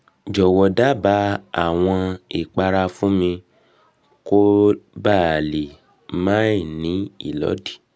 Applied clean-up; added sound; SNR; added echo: none; none; none; none.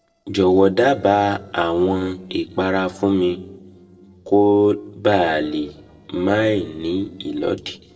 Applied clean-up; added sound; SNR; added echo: neural separator model SepFormer DNS4.